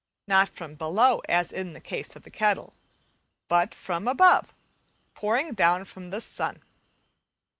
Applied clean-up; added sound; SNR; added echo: none; none; none; none.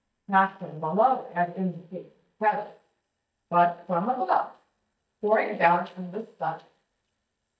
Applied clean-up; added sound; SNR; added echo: neural mask model DeepFilterNet 3.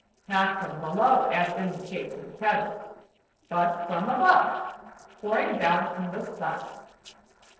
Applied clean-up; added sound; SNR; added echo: neural separator model SepFormer DNS4.